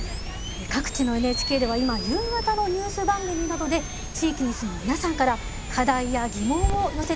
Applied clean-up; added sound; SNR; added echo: none; Camera; 6 dB; none.